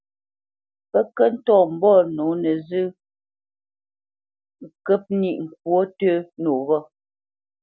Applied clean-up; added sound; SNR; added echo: none; none; none; none.